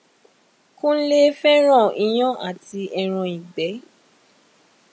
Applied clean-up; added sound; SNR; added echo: none; none; none; none.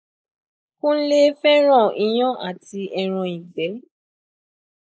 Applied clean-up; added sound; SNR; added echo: neural mask model Resemble Enhance denoiser.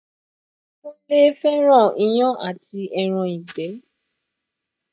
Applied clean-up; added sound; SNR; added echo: neural mask model DeepFilterNet 3.